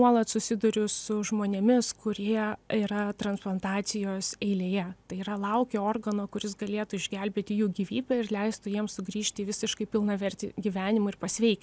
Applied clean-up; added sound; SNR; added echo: none; none; none; none.